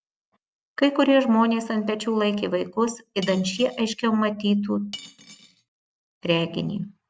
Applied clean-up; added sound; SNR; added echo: none; Cutlery, silverware / Dishes, pots, and pans; 18 dB; none.